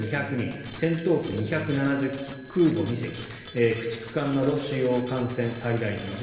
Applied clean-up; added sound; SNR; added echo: none; Bicycle bell; 6 dB; reverberation time 1.3 s.